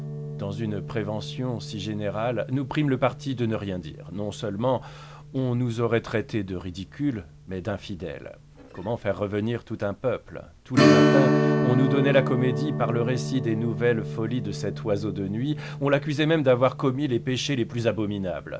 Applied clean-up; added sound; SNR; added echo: none; Strum; 2 dB; none.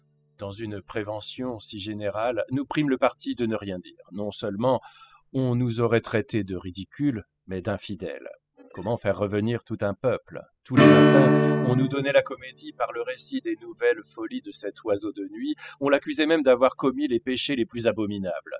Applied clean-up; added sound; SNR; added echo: classical method spectral subtraction.